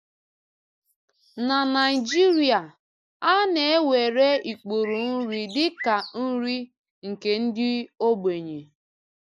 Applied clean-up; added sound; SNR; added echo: neural mask model Resemble Enhance denoiser.